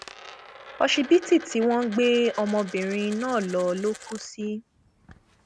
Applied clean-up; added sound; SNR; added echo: none; Coin (dropping); 17 dB; none.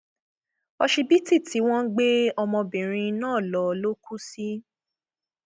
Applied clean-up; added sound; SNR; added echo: none; none; none; none.